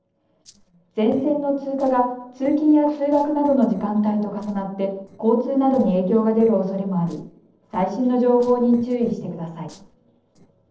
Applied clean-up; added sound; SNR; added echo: neural separator model SepFormer DNS4.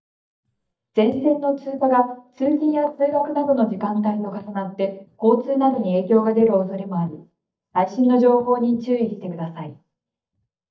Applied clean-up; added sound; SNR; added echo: neural mask model DeepFilterNet 3.